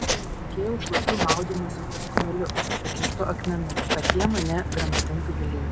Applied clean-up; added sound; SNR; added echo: none; Writing; -3 dB; none.